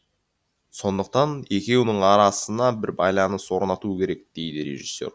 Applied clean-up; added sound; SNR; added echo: none; none; none; none.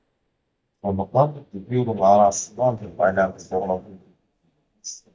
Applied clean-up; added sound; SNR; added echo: neural mask model DeepFilterNet 3.